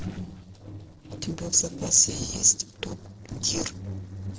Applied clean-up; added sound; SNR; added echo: neural separator model SepFormer DNS4.